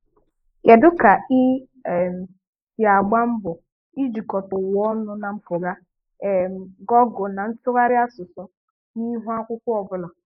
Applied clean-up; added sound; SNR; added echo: neural mask model Resemble Enhance denoiser.